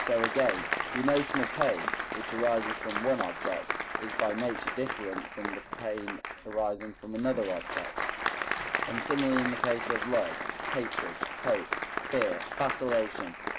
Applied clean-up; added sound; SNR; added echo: none; Applause; 2 dB; none.